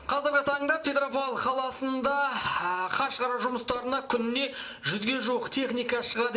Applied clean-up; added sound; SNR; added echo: none; none; none; reverberation time 1.2 s.